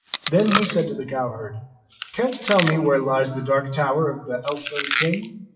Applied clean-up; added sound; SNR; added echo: classical method WPE with log-MMSE.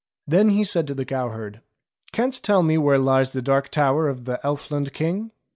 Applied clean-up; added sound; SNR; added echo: none; none; none; none.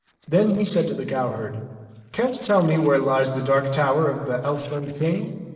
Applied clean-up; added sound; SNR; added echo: neural separator model SepFormer DNS4.